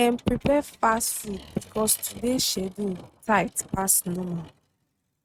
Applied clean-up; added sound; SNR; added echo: neural mask model RNNoise.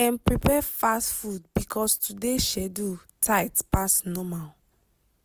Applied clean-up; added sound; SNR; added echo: none; none; none; none.